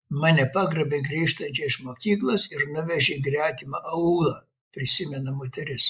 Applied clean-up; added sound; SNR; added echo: neural mask model Resemble Enhance denoiser.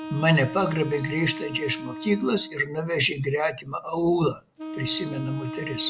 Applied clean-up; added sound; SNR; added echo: none; Wind instrument, woodwind instrument; 11 dB; none.